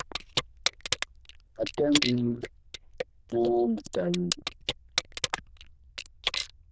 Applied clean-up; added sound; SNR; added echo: neural diffusion model UNIVERSE++.